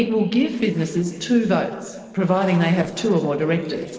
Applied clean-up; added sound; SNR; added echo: neural separator model SepFormer DNS4.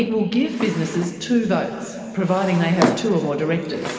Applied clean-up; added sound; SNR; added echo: none; Drawer open or close; 8 dB; reverberation time 2.5 s.